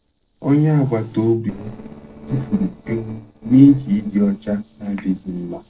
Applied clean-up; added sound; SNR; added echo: neural separator model SepFormer DNS4.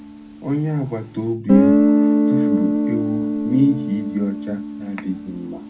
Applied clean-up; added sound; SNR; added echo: none; Guitar; -4 dB; reverberation time 0.4 s.